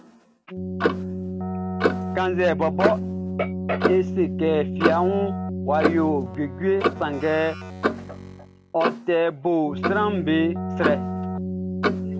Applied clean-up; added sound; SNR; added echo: none; Keyboard (musical) + Clock; 2 dB; none.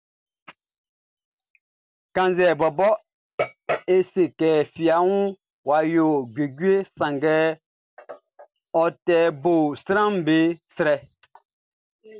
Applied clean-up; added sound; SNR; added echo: none; none; none; none.